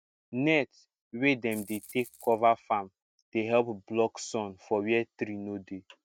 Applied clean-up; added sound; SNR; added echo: none; Rattle (instrument); 19 dB; none.